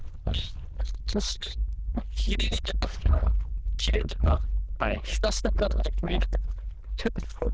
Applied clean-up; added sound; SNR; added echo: neural diffusion model UNIVERSE++.